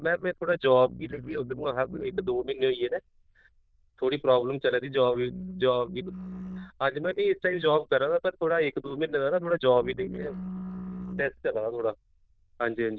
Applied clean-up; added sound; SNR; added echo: neural diffusion model UNIVERSE++.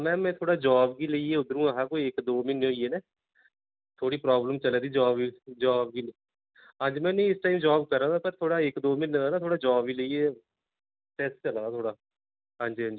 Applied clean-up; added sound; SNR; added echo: none; none; none; none.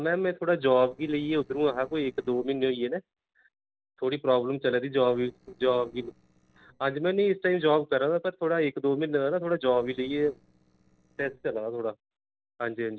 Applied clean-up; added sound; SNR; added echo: neural separator model SepFormer DNS4.